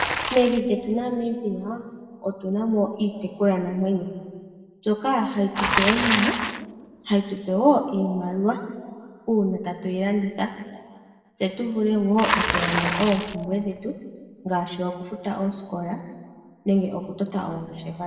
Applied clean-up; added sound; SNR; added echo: none; Bicycle; 7 dB; reverberation time 1.6 s.